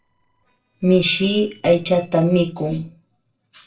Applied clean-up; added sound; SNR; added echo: neural separator model SepFormer DNS4.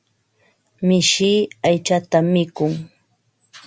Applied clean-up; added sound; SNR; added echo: none; none; none; none.